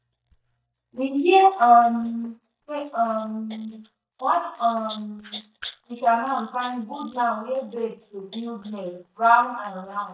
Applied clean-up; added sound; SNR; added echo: neural mask model DeepFilterNet 3.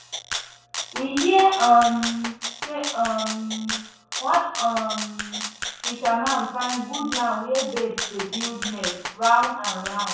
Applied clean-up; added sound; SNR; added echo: none; Rattle (instrument); 8 dB; reverberation time 0.7 s.